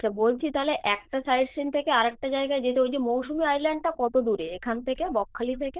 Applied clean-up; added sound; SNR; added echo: neural diffusion model UNIVERSE++.